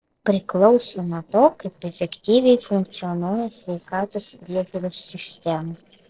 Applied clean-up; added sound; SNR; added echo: neural separator model SepFormer DNS4.